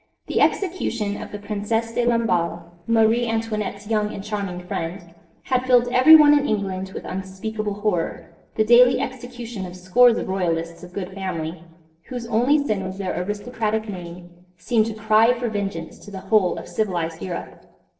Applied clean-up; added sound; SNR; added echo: neural separator model SepFormer DNS4.